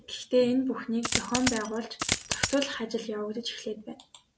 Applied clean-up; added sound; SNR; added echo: none; Coin (dropping); 1 dB; none.